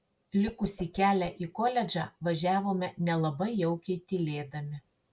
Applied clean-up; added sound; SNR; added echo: none; Whoosh, swoosh, swish; 18 dB; none.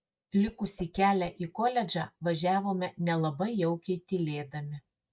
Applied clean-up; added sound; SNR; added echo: neural mask model DeepFilterNet 3.